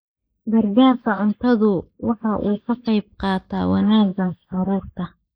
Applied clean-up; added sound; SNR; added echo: neural mask model Resemble Enhance denoiser.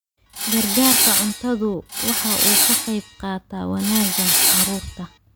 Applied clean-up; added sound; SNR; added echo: none; Tools; -4 dB; none.